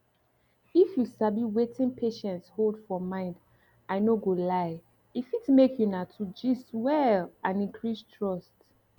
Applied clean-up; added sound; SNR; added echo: none; none; none; none.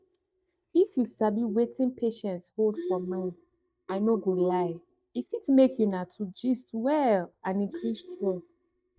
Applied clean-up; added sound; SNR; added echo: neural mask model DeepFilterNet 3.